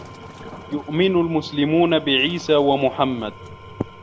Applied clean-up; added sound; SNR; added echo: none; Engine / Tools + Waves, surf; 18 dB; none.